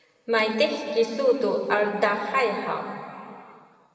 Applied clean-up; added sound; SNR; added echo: none; none; none; reverberation time 2.6 s.